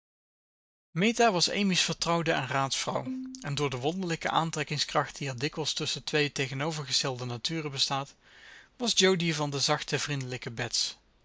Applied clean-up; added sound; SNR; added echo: neural mask model DeepFilterNet 3.